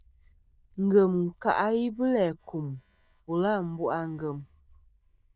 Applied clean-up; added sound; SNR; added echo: neural diffusion model UNIVERSE++.